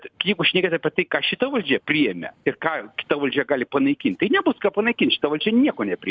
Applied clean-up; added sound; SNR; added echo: none; none; none; none.